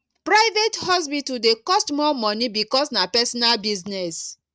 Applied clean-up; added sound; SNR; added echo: none; none; none; none.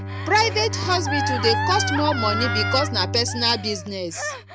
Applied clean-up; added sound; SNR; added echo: none; Gasp + Bowed string instrument; 2 dB; none.